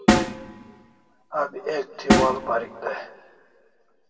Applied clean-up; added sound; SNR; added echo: none; Snare drum; -4 dB; reverberation time 1.5 s.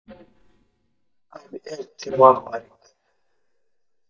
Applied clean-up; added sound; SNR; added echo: neural mask model DeepFilterNet 3.